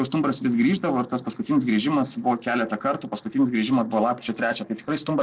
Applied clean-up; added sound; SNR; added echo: neural separator model SepFormer DNS4.